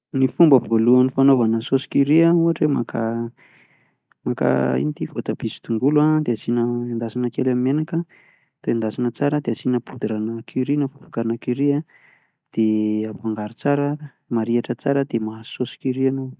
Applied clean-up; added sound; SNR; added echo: none; none; none; none.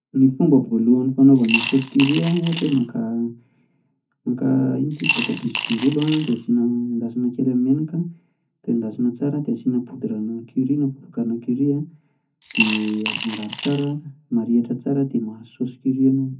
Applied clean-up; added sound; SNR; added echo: none; Coin (dropping) / Glass; 7 dB; reverberation time 0.3 s.